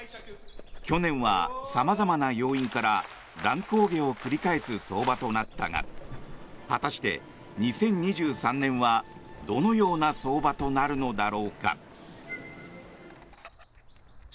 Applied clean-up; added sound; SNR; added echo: none; Dog; 16 dB; none.